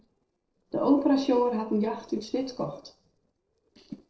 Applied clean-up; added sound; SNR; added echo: neural separator model SepFormer DNS4.